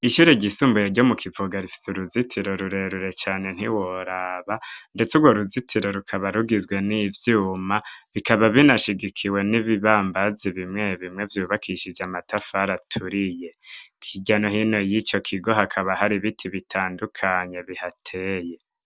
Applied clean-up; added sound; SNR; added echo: none; none; none; none.